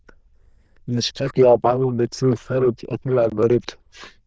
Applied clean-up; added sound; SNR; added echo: neural diffusion model UNIVERSE++.